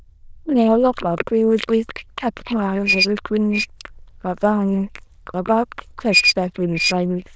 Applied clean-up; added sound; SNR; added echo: neural diffusion model UNIVERSE++.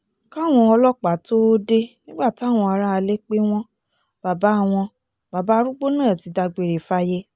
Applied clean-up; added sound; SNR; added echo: none; none; none; none.